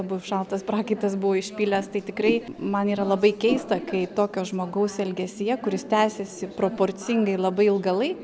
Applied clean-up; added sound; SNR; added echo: none; Whoosh, swoosh, swish; 11 dB; none.